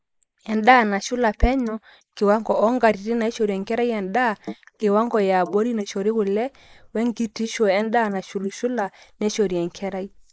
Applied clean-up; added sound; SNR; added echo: neural mask model Resemble Enhance denoiser.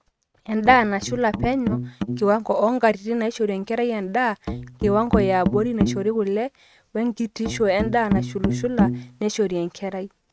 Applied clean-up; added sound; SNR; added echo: neural mask model RNNoise.